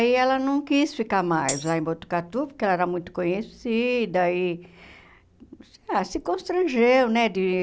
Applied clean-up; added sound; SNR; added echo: none; Tambourine; 13 dB; none.